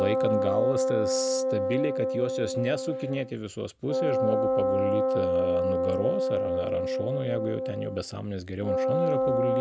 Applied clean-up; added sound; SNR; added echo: none; Wind instrument, woodwind instrument; -4 dB; none.